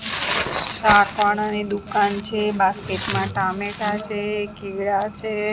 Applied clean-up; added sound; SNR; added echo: none; none; none; none.